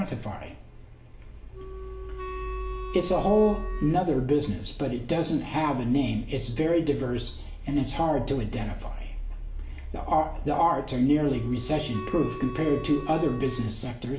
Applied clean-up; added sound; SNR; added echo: none; Wind instrument, woodwind instrument; 13 dB; reverberation time 0.5 s.